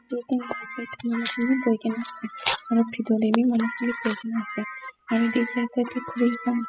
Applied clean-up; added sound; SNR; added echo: classical method spectral subtraction.